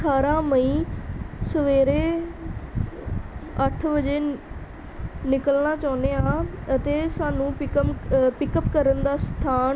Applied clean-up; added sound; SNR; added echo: none; none; none; none.